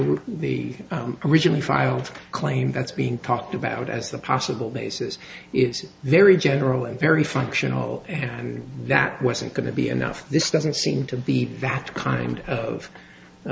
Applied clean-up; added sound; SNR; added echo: none; none; none; none.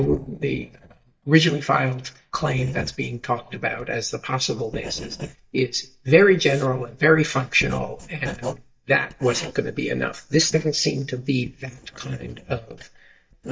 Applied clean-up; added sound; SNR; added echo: neural mask model DeepFilterNet 3.